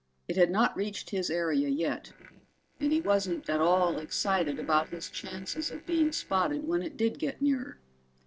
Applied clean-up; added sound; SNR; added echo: neural separator model SepFormer DNS4.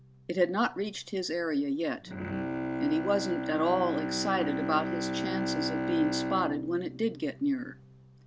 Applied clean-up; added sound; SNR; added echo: none; Bowed string instrument; 4 dB; none.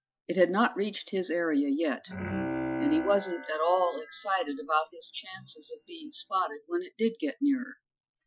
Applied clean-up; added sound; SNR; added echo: classical method Wiener filter.